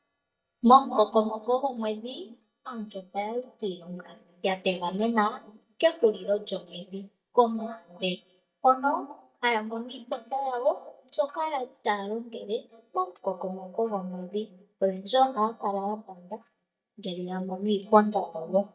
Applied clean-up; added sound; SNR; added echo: neural mask model DeepFilterNet 3.